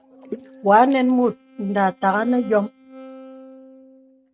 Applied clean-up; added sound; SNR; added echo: neural mask model RNNoise.